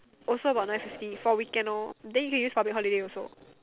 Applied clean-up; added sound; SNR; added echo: none; none; none; none.